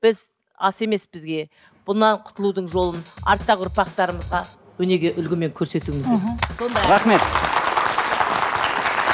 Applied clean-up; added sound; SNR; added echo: none; Drum kit; 13 dB; none.